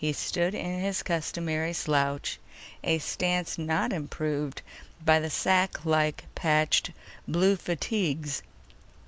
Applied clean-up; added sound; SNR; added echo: none; none; none; none.